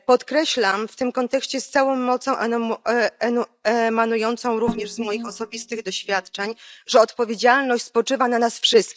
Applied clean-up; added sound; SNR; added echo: neural mask model DeepFilterNet 3.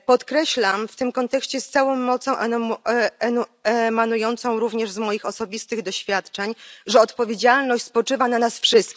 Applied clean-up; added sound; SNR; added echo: none; none; none; none.